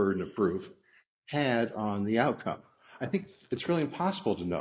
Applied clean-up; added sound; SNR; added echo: neural mask model Resemble Enhance denoiser.